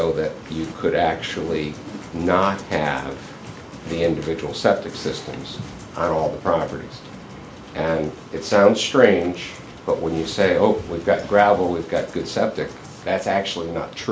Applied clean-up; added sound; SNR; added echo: none; none; none; none.